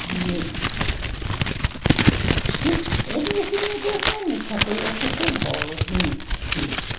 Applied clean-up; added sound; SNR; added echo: none; Crumpling, crinkling; -4 dB; none.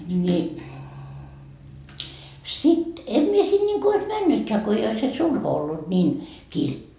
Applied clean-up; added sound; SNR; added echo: none; none; none; none.